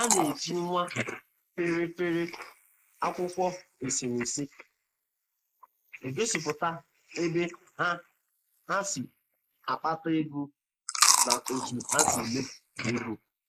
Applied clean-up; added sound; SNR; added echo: neural mask model Resemble Enhance denoiser.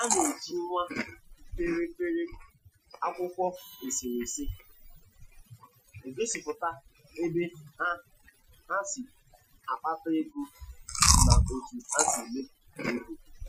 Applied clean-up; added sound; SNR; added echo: classical method Wiener filter.